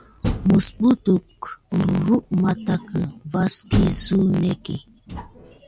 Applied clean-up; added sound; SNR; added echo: none; Door; 10 dB; none.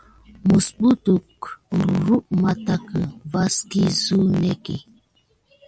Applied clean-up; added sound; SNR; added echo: none; none; none; none.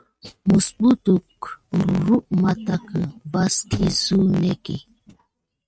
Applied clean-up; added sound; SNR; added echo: neural mask model RNNoise.